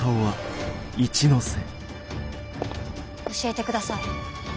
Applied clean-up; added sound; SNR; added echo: none; none; none; none.